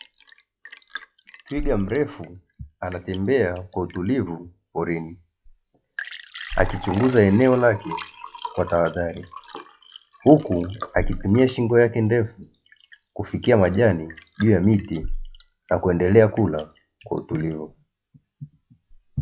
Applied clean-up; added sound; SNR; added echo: classical method log-MMSE.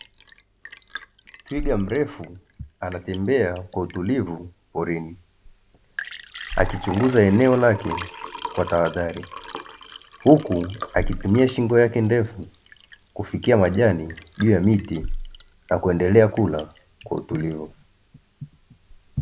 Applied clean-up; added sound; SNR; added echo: none; Liquid; 13 dB; none.